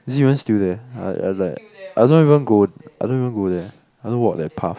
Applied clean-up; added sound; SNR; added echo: none; none; none; none.